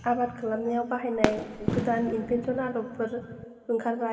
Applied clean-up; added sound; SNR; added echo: none; Fireworks; 4 dB; reverberation time 2.5 s.